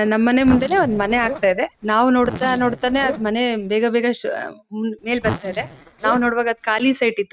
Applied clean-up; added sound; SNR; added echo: neural mask model RNNoise.